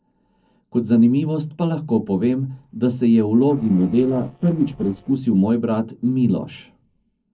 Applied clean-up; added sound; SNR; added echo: neural separator model SepFormer DNS4.